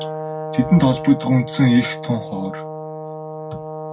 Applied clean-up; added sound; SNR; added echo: none; Brass instrument; 9 dB; reverberation time 0.4 s.